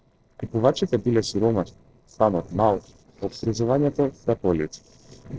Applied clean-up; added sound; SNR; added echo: neural separator model SepFormer DNS4.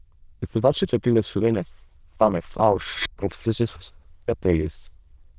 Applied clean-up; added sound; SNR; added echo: neural diffusion model UNIVERSE++.